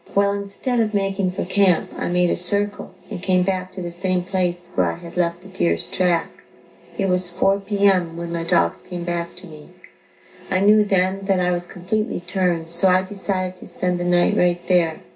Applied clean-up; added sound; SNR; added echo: none; none; none; reverberation time 0.2 s.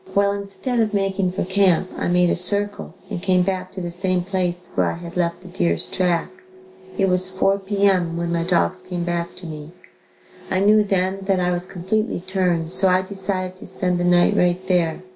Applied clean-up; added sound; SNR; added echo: none; none; none; none.